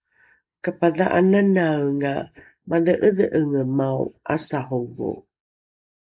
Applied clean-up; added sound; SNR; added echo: neural mask model Resemble Enhance denoiser.